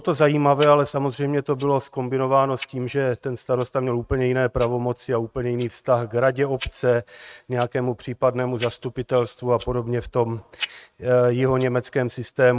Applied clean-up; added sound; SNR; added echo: neural mask model RNNoise.